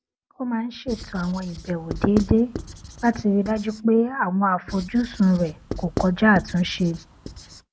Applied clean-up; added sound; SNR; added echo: none; Writing; 12 dB; none.